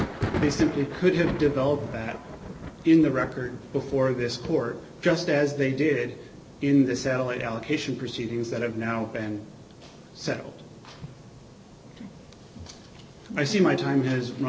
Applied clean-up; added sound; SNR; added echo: none; Thunder; 13 dB; none.